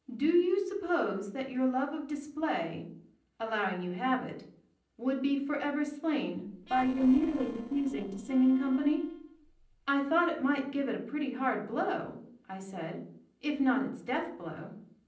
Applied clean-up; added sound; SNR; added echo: neural separator model SepFormer DNS4.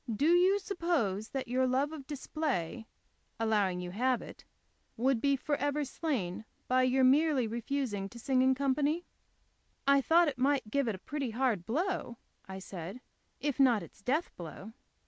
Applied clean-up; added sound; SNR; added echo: none; none; none; none.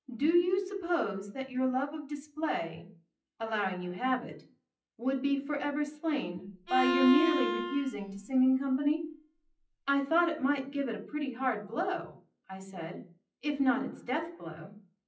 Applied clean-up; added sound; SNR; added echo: classical method WPE with log-MMSE.